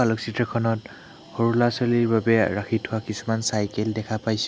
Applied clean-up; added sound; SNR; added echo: none; none; none; none.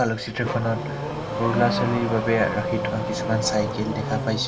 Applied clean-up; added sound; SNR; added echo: none; Accelerating, revving, vroom / Car; 2 dB; reverberation time 0.2 s.